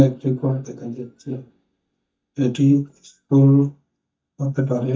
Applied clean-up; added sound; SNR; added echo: neural mask model DeepFilterNet 3.